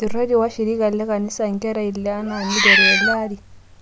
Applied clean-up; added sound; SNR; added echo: none; Meow; -3 dB; none.